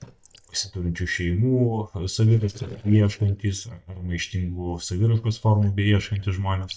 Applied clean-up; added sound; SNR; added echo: neural mask model DeepFilterNet 3.